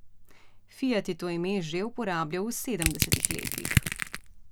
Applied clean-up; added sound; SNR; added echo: none; Crushing; -4 dB; none.